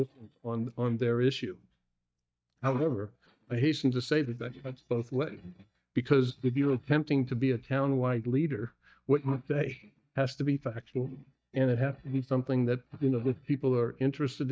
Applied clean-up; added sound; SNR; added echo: neural mask model DeepFilterNet 3.